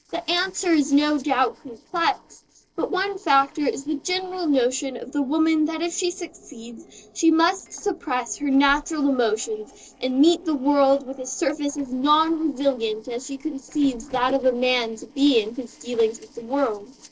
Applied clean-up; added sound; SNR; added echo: neural separator model SepFormer DNS4.